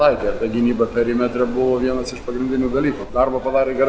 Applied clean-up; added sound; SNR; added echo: none; Run; 15 dB; none.